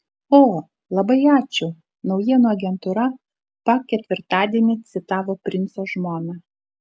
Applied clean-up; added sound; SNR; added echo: none; none; none; none.